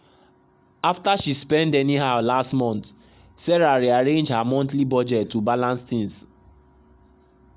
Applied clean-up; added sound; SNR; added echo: none; none; none; none.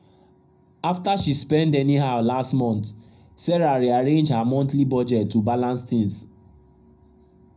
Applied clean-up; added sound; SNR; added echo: none; none; none; reverberation time 0.4 s.